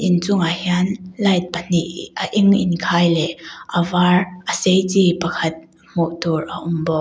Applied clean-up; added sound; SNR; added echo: none; none; none; none.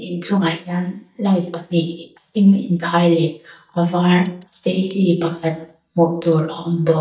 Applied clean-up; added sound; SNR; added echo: neural mask model DeepFilterNet 3.